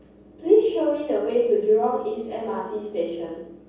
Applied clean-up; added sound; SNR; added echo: none; none; none; reverberation time 0.6 s.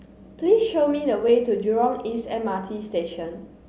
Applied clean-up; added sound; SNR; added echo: none; none; none; none.